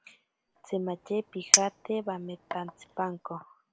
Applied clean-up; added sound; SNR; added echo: none; Chink, clink; -3 dB; none.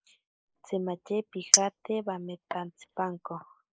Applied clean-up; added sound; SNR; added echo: neural mask model Resemble Enhance denoiser.